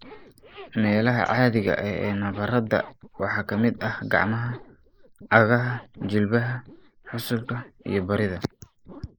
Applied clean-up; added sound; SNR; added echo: neural mask model Resemble Enhance denoiser.